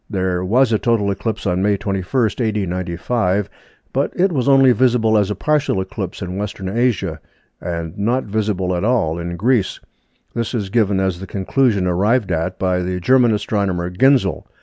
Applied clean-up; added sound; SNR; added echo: none; none; none; none.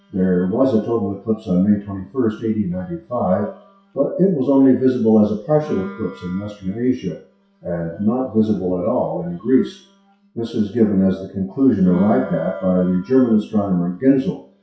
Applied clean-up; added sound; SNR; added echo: classical method WPE with log-MMSE.